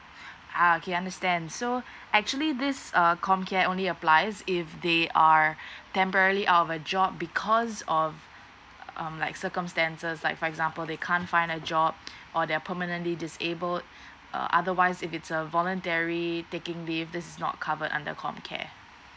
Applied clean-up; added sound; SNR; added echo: none; none; none; none.